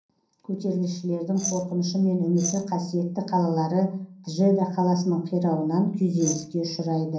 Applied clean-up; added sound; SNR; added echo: none; Glass; 8 dB; reverberation time 0.6 s.